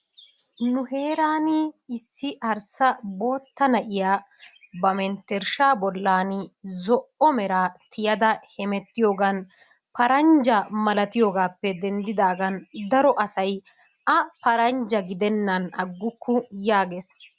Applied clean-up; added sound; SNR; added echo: none; none; none; none.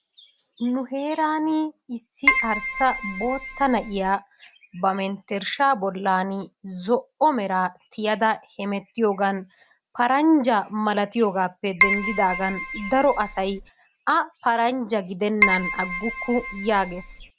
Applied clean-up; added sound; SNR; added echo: none; Keyboard (musical); 2 dB; none.